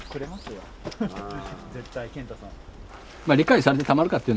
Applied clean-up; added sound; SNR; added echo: none; none; none; none.